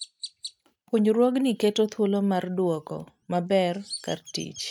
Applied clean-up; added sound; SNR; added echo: neural mask model RNNoise.